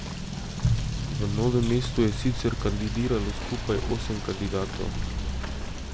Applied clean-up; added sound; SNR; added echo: none; Motor vehicle (road) / Rain; 1 dB; none.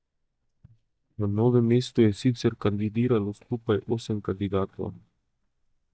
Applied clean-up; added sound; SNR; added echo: neural mask model DeepFilterNet 3.